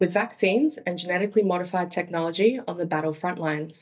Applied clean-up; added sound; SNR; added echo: neural mask model DeepFilterNet 3.